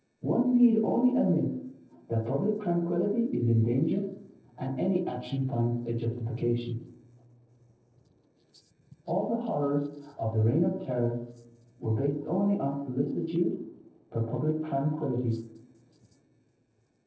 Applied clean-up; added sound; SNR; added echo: neural separator model SepFormer DNS4.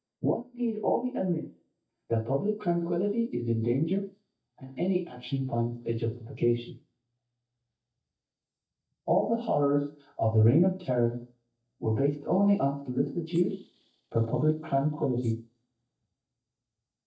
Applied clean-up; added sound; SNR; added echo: neural mask model DeepFilterNet 3.